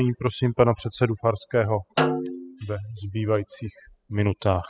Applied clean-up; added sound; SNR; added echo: classical method spectral subtraction.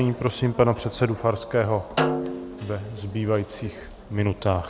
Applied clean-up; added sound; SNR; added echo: none; Snare drum; 6 dB; none.